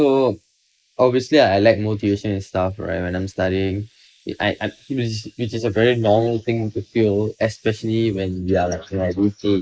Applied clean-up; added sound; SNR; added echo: neural mask model Resemble Enhance denoiser.